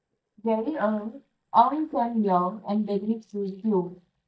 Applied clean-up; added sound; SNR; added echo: neural mask model DeepFilterNet 3.